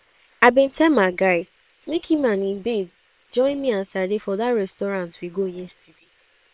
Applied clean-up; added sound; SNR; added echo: neural separator model SepFormer WHAM!.